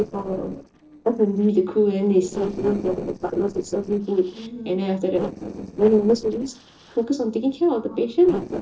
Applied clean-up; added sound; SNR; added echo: neural separator model SepFormer DNS4.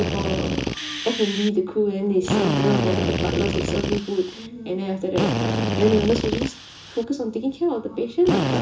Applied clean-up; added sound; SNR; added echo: none; Drill; 2 dB; reverberation time 0.2 s.